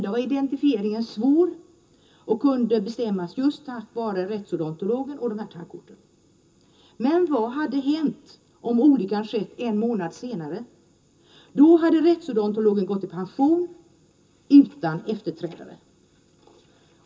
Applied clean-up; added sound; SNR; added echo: none; none; none; reverberation time 0.2 s.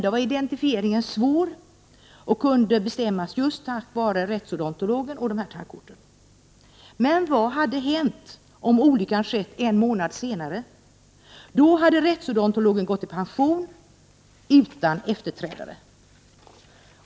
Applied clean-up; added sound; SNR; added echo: none; none; none; none.